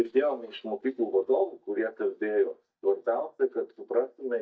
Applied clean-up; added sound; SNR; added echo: neural mask model DeepFilterNet 3.